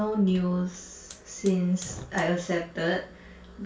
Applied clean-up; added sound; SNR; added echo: none; Hiss / Fire; 20 dB; reverberation time 0.3 s.